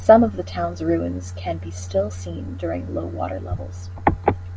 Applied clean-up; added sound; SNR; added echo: none; none; none; none.